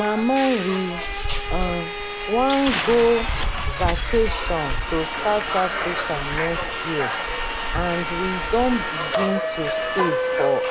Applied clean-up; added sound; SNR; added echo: none; Subway, metro, underground; 1 dB; none.